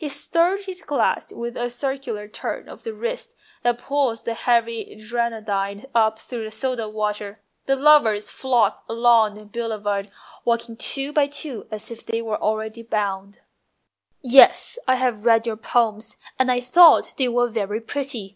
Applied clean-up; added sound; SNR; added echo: none; none; none; none.